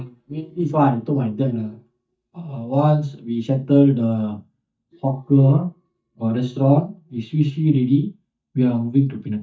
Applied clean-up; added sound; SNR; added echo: neural mask model DeepFilterNet 3.